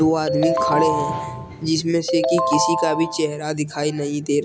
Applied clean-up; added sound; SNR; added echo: none; Ringtone; 2 dB; none.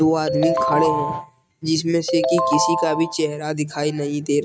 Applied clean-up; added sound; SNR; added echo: neural mask model RNNoise.